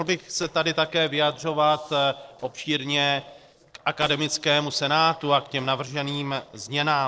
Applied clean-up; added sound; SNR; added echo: neural separator model SepFormer DNS4.